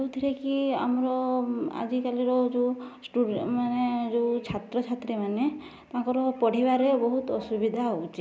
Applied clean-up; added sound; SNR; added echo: none; none; none; none.